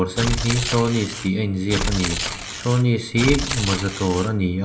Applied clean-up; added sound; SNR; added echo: none; Tearing; 6 dB; reverberation time 0.9 s.